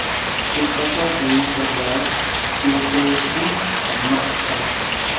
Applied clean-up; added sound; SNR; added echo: none; Rain; -4 dB; reverberation time 0.9 s.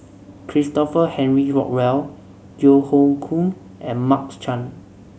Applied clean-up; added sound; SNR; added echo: none; none; none; none.